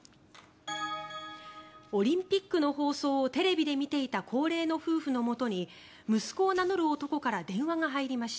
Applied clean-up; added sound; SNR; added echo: none; none; none; none.